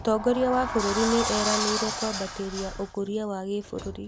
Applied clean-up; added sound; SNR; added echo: none; Sliding door; 3 dB; none.